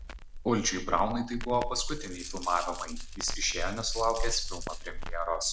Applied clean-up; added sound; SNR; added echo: none; Coin (dropping) + Crackle; 3 dB; none.